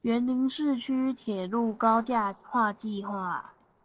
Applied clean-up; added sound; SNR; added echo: neural separator model SepFormer DNS4.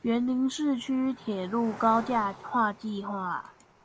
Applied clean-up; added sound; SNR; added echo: none; Cricket; 19 dB; none.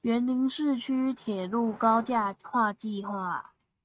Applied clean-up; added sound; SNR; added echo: neural mask model RNNoise.